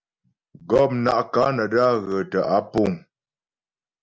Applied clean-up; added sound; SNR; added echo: none; none; none; none.